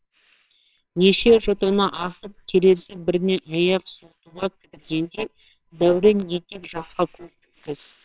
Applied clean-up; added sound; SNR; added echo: neural separator model SepFormer WHAMR!.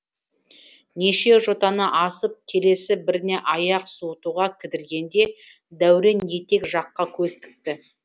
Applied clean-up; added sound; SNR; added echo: none; none; none; none.